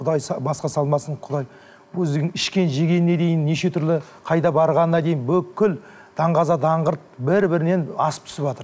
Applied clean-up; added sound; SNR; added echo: none; none; none; none.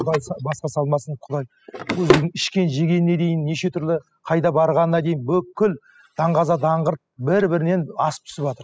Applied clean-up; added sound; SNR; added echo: classical method spectral subtraction.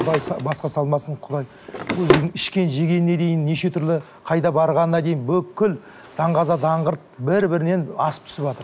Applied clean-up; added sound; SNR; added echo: none; Drawer open or close; 10 dB; none.